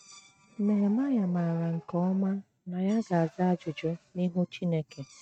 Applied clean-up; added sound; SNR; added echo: neural mask model RNNoise.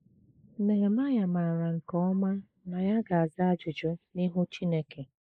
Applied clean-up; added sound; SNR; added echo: neural mask model Resemble Enhance denoiser.